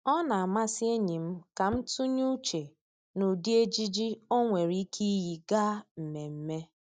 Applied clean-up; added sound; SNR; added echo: neural mask model DeepFilterNet 3.